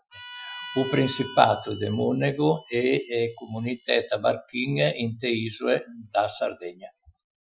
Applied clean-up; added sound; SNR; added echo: classical method Wiener filter.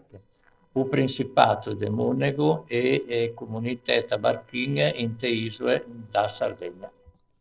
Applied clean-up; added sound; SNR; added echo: neural separator model SepFormer DNS4.